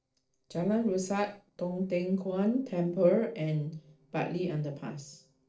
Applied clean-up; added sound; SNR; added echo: neural separator model SepFormer DNS4.